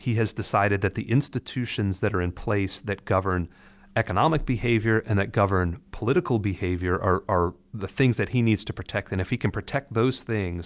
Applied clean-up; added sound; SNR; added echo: none; none; none; none.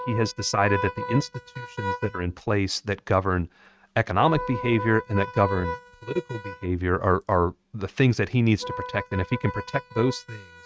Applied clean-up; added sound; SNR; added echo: neural mask model RNNoise.